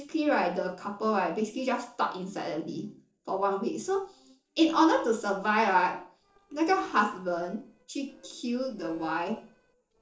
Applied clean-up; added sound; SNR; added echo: neural separator model SepFormer DNS4.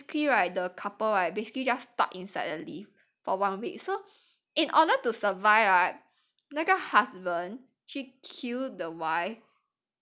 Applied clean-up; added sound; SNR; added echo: none; none; none; none.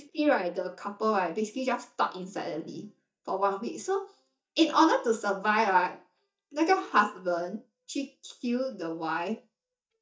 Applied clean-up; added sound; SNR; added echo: neural mask model DeepFilterNet 3.